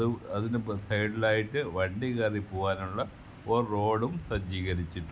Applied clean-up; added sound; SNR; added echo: none; none; none; none.